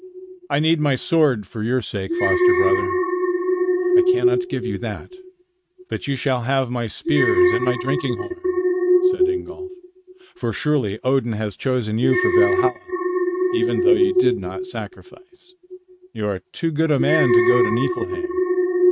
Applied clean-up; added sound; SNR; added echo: neural mask model RNNoise.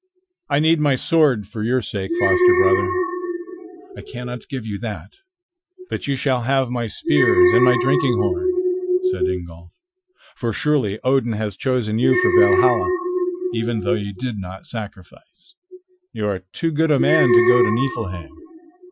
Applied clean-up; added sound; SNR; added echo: classical method Wiener filter.